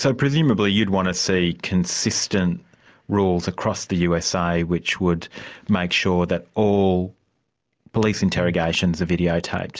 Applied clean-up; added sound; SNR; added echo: none; none; none; none.